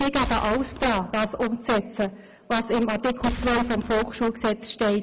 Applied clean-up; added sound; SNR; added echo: none; Boom; 12 dB; none.